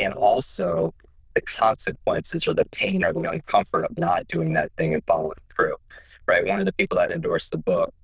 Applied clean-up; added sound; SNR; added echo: neural diffusion model UNIVERSE++.